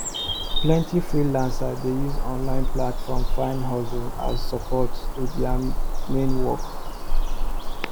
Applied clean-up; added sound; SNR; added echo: none; Bird vocalization, bird call, bird song; -5 dB; none.